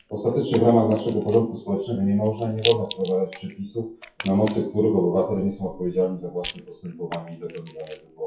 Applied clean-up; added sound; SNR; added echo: classical method WPE with log-MMSE.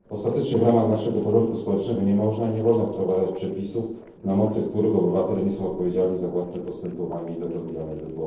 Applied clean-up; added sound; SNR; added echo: neural separator model SepFormer DNS4.